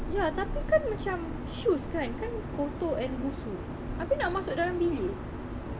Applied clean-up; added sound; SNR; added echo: none; Thunder; 12 dB; none.